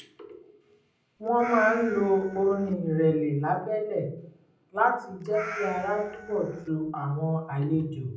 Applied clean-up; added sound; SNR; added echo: none; Meow; 13 dB; reverberation time 0.6 s.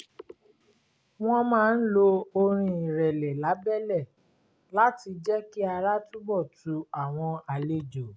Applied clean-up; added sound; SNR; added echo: none; none; none; none.